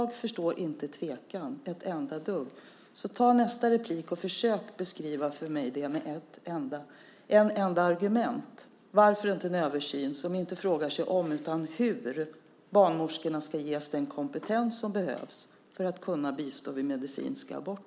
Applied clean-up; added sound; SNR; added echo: none; none; none; none.